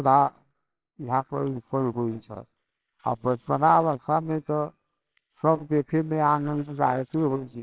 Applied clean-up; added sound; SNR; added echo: neural separator model SepFormer WHAMR!.